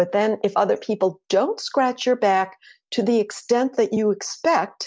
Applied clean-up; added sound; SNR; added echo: none; none; none; none.